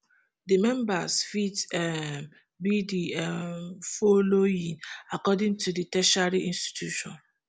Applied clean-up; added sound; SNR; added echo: none; none; none; none.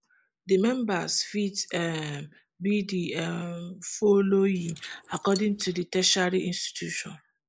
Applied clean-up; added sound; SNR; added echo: neural mask model Resemble Enhance denoiser.